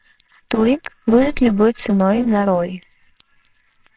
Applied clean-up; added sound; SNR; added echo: neural separator model SepFormer WHAMR!.